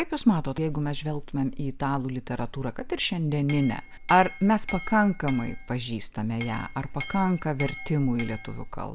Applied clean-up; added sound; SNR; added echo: none; Chink, clink; 12 dB; none.